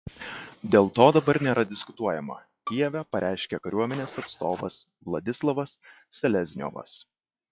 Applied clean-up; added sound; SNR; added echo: classical method log-MMSE.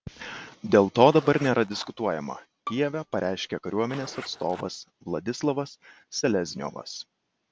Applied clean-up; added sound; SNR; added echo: none; Zipper (clothing) + Bowed string instrument; 17 dB; none.